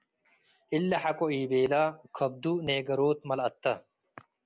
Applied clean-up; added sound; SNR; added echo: none; none; none; none.